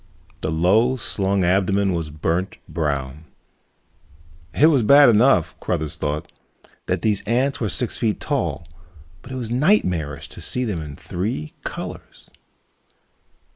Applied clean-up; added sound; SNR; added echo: neural mask model Resemble Enhance denoiser.